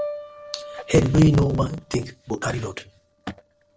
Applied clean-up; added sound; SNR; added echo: neural separator model SepFormer DNS4.